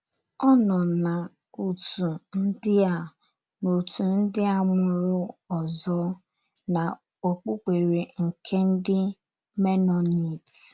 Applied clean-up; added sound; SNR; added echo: none; none; none; none.